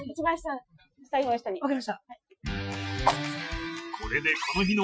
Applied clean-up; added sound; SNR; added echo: classical method Wiener filter.